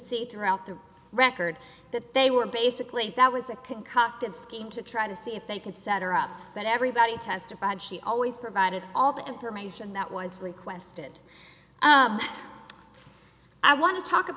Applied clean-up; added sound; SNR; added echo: none; none; none; none.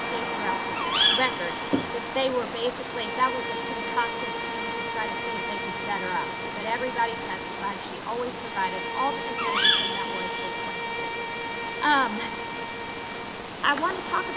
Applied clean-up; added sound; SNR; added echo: none; Bird vocalization, bird call, bird song + Bowed string instrument; -1 dB; none.